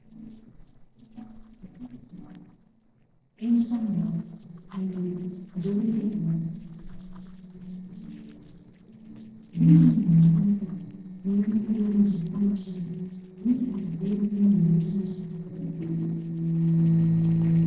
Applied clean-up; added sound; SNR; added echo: neural separator model SepFormer DNS4.